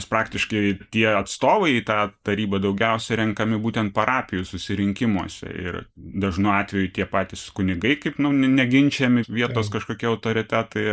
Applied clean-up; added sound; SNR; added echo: neural mask model Resemble Enhance denoiser.